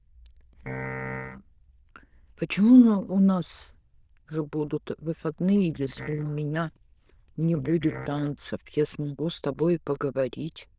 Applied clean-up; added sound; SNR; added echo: neural diffusion model UNIVERSE++.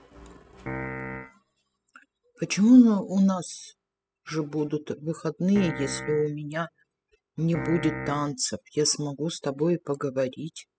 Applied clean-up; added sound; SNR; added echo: classical method spectral subtraction.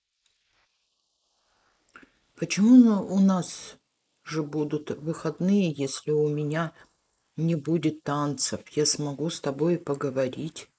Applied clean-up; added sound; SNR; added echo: neural mask model Resemble Enhance denoiser.